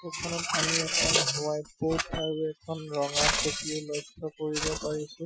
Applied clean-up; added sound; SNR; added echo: classical method Wiener filter.